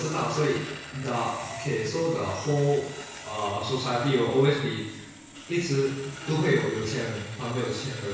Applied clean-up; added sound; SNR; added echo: none; Sawing; 14 dB; reverberation time 1.1 s.